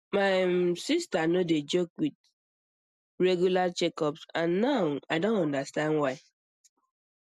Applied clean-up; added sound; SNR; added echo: none; none; none; none.